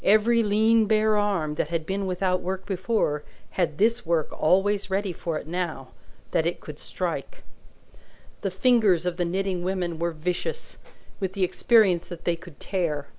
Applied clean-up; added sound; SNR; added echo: none; none; none; none.